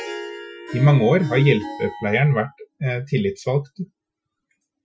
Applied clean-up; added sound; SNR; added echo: classical method Wiener filter.